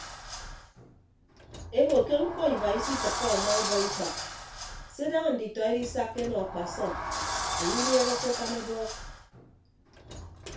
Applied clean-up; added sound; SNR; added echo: none; Sliding door; 5 dB; reverberation time 0.3 s.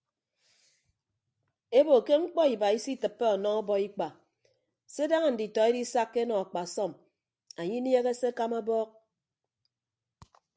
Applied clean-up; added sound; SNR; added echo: none; none; none; none.